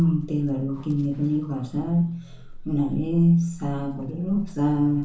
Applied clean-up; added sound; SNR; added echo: none; Livestock, farm animals, working animals; 16 dB; reverberation time 0.8 s.